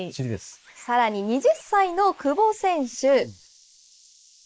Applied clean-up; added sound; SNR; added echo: neural mask model Resemble Enhance denoiser.